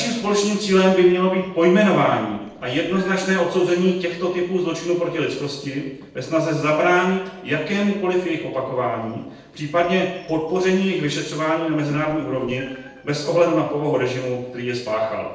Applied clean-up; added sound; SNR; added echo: neural separator model SepFormer DNS4.